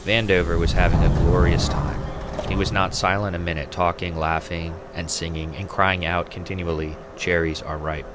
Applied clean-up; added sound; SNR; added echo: none; Subway, metro, underground; 1 dB; none.